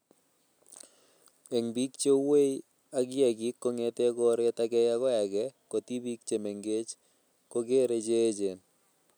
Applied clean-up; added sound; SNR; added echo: none; none; none; none.